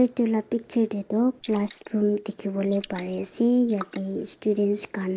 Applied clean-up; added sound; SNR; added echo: neural mask model Resemble Enhance denoiser.